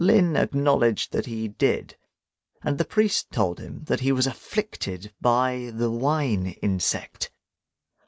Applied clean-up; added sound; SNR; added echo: none; none; none; none.